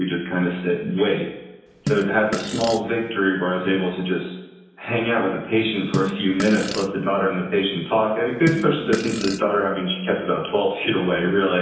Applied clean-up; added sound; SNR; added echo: none; Fart; 8 dB; reverberation time 0.9 s.